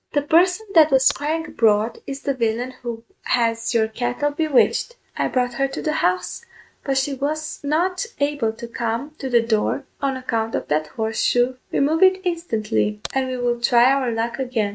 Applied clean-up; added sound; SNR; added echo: neural mask model RNNoise.